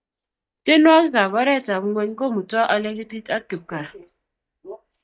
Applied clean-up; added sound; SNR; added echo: neural mask model DeepFilterNet 3.